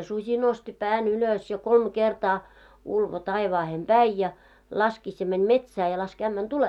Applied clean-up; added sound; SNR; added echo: none; none; none; none.